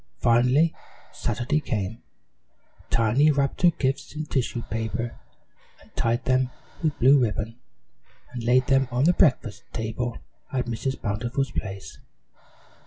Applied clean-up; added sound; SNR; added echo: none; Breathing; 20 dB; none.